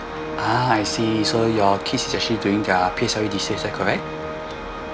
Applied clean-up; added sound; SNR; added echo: none; Organ; 9 dB; none.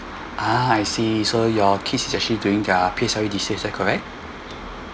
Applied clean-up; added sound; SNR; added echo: none; none; none; none.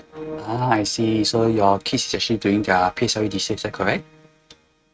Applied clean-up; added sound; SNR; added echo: neural mask model RNNoise.